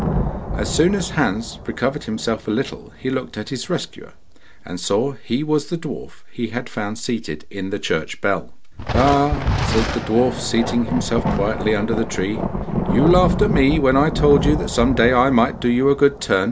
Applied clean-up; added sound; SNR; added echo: none; Thunder; 5 dB; none.